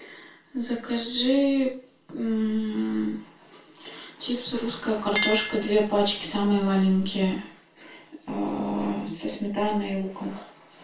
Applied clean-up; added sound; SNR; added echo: none; Chink, clink; 14 dB; reverberation time 0.3 s.